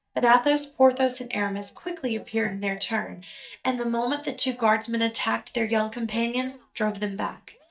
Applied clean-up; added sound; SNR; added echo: neural mask model DeepFilterNet 3.